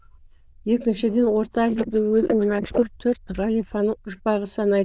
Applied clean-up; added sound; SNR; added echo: neural diffusion model UNIVERSE++.